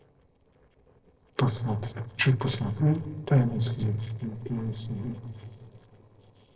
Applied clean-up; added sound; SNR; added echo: neural separator model SepFormer DNS4.